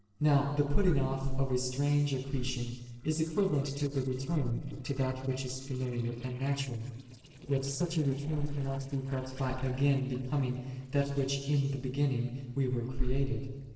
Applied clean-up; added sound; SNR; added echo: neural separator model SepFormer DNS4.